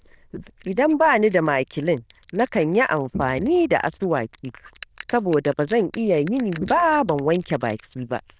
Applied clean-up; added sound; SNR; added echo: neural diffusion model UNIVERSE++.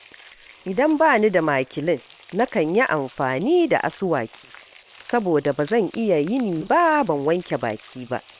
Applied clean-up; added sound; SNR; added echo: neural separator model SepFormer WHAM!.